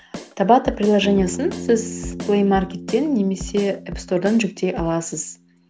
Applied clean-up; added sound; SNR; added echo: none; Bass guitar + Drum kit; 12 dB; none.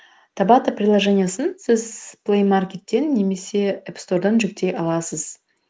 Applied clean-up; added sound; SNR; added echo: none; none; none; none.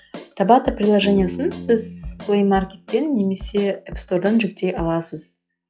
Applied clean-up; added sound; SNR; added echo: classical method log-MMSE.